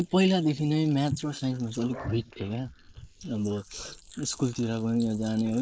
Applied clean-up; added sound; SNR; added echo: neural mask model Resemble Enhance denoiser.